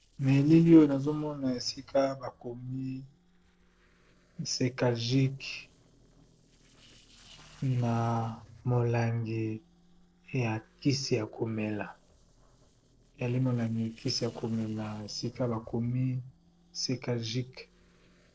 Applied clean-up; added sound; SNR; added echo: neural separator model SepFormer DNS4.